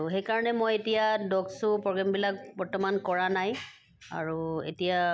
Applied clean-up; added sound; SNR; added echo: none; none; none; none.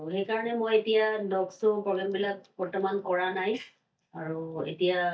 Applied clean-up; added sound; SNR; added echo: neural mask model DeepFilterNet 3.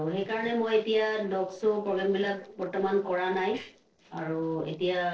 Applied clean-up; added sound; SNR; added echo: neural separator model SepFormer DNS4.